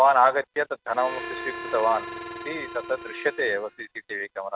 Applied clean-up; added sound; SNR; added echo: none; Harmonica; 11 dB; none.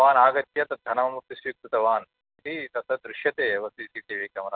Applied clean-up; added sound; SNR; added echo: none; none; none; none.